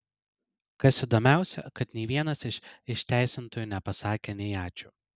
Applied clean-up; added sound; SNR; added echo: none; none; none; none.